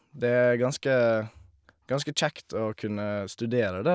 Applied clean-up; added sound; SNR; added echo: none; none; none; none.